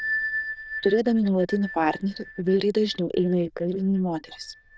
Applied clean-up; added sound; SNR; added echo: neural diffusion model UNIVERSE++.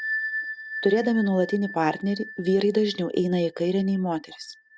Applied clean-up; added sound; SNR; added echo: none; Bell; 11 dB; none.